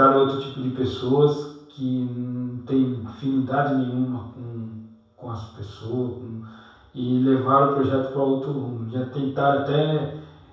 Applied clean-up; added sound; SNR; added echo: none; none; none; reverberation time 0.7 s.